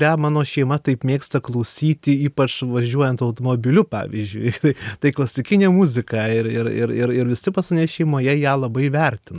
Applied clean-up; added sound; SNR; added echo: none; none; none; none.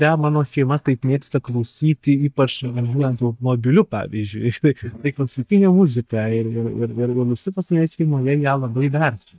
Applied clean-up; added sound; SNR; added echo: neural mask model DeepFilterNet 3.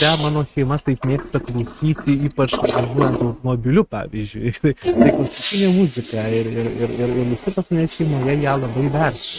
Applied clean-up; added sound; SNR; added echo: neural mask model RNNoise.